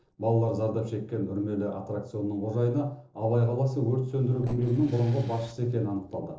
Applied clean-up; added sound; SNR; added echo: neural separator model SepFormer DNS4.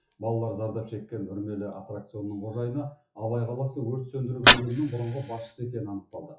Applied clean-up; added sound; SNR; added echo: classical method WPE with log-MMSE.